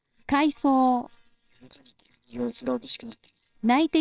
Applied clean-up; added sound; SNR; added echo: neural separator model SepFormer WHAMR!.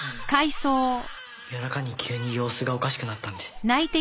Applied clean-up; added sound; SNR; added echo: none; none; none; none.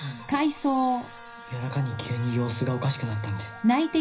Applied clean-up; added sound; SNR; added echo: none; Wind instrument, woodwind instrument; 18 dB; reverberation time 0.4 s.